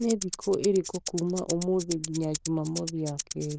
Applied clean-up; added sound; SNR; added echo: neural diffusion model UNIVERSE++.